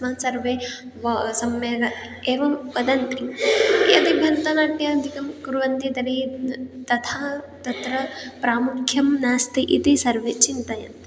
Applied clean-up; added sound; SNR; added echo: none; none; none; none.